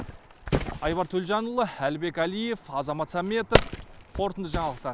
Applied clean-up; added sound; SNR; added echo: none; Wood; 2 dB; none.